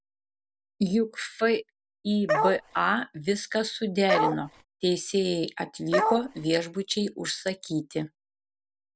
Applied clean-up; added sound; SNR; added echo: none; Bark; -2 dB; none.